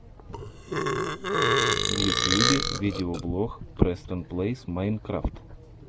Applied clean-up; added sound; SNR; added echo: none; Burping, eructation; -3 dB; none.